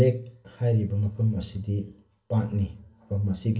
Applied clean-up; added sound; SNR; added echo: none; none; none; reverberation time 0.2 s.